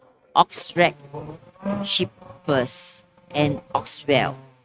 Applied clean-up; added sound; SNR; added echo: neural mask model RNNoise.